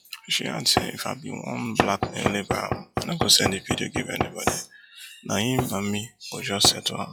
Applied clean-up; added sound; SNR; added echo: classical method log-MMSE.